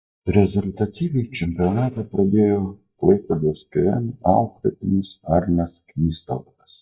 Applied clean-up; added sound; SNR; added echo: neural mask model DeepFilterNet 3.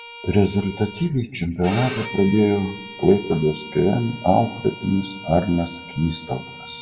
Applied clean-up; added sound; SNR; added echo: none; Bowed string instrument; 15 dB; reverberation time 0.9 s.